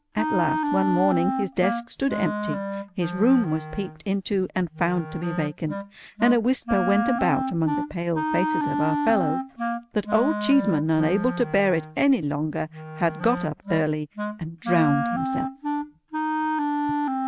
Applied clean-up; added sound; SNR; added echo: none; Wind instrument, woodwind instrument; 3 dB; none.